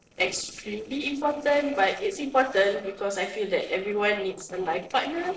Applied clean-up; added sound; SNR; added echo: neural separator model SepFormer DNS4.